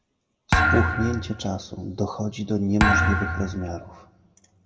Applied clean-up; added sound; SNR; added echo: none; Thump, thud; -3 dB; reverberation time 1.0 s.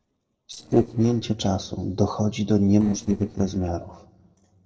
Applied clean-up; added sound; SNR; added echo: neural separator model SepFormer DNS4.